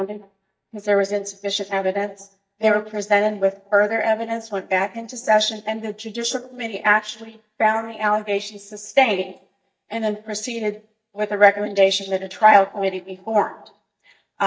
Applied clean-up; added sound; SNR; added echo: neural mask model DeepFilterNet 3.